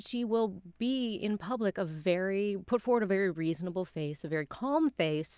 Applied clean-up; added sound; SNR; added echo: none; none; none; none.